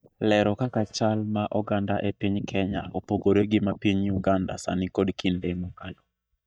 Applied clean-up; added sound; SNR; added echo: neural mask model DeepFilterNet 3.